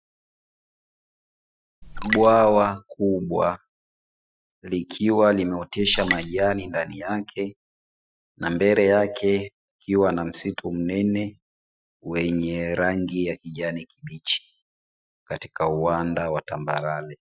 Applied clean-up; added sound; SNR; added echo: classical method Wiener filter.